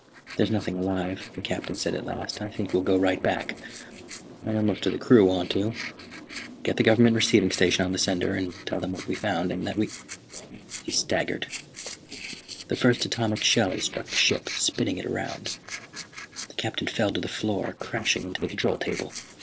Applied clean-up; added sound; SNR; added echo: neural separator model SepFormer DNS4.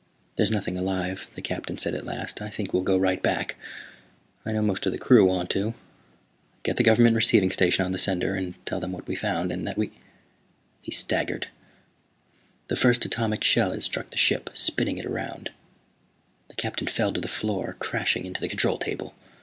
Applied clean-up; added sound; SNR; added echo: none; none; none; none.